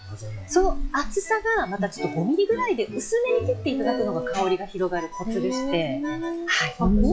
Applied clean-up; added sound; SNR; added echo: classical method log-MMSE.